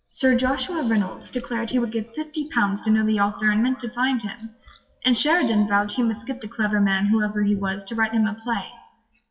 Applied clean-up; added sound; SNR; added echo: classical method WPE with log-MMSE.